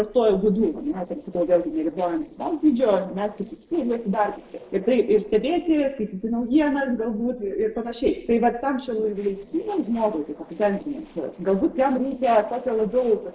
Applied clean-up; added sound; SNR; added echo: neural separator model SepFormer DNS4.